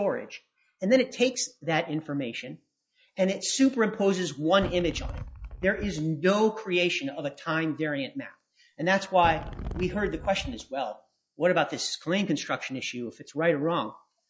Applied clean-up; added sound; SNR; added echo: classical method log-MMSE.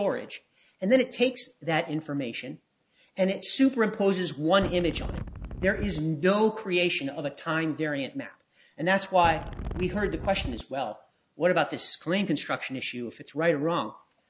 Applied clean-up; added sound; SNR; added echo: none; Wind; 7 dB; none.